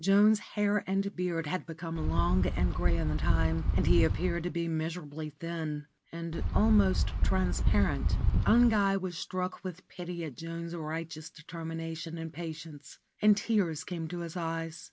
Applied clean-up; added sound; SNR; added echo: none; Wind; -3 dB; none.